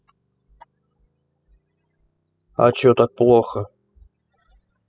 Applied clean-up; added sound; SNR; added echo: classical method spectral subtraction.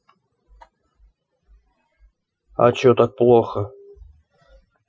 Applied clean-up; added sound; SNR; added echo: classical method Wiener filter.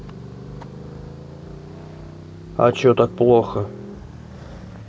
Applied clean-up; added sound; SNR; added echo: none; Motorcycle; 14 dB; none.